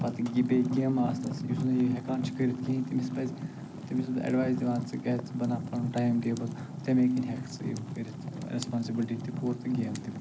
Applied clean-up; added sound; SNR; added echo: none; Fire; 7 dB; none.